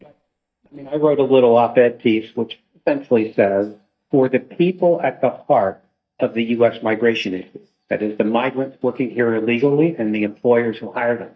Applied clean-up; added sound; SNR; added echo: neural mask model DeepFilterNet 3.